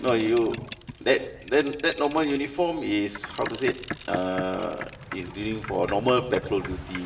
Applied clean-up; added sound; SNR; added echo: none; Boat, Water vehicle; 12 dB; reverberation time 0.8 s.